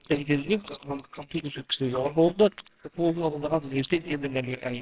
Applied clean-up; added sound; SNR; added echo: neural separator model SepFormer WHAMR!.